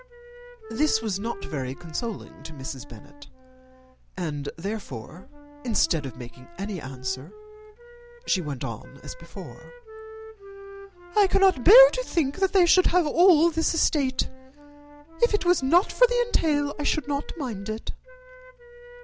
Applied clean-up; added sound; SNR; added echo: none; Wind instrument, woodwind instrument; 20 dB; none.